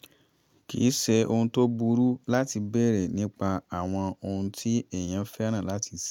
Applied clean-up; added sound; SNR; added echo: none; none; none; none.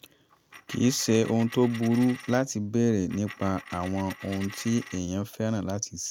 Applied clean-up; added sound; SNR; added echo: none; Coin (dropping); 17 dB; none.